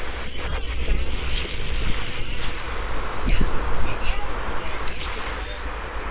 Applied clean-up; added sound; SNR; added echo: neural separator model SepFormer WHAM!.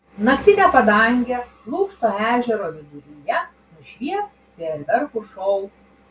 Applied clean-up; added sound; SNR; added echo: none; none; none; none.